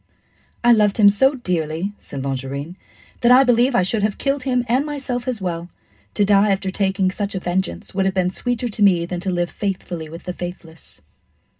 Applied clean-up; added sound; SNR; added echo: none; none; none; reverberation time 0.2 s.